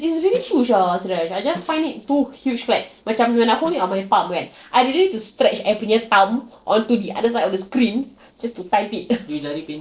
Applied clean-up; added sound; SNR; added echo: neural separator model SepFormer DNS4.